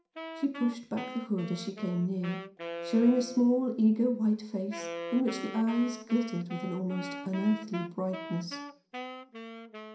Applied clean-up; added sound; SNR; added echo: none; Wind instrument, woodwind instrument; 11 dB; reverberation time 0.5 s.